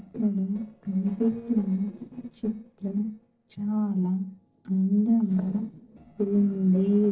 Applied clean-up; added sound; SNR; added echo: neural separator model SepFormer DNS4.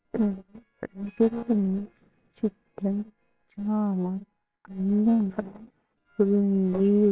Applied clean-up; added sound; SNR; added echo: neural separator model SepFormer WHAMR!.